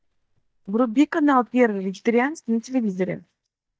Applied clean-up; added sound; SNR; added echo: neural mask model DeepFilterNet 3.